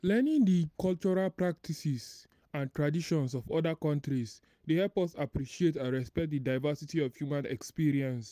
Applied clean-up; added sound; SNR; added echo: none; none; none; none.